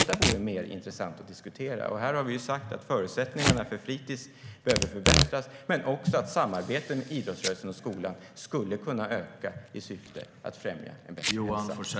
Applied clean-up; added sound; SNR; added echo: none; Packing tape, duct tape / Tearing; 2 dB; none.